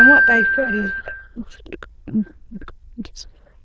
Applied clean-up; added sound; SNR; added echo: neural diffusion model UNIVERSE++.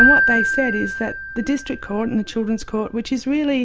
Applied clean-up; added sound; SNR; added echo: none; Keyboard (musical); 0 dB; none.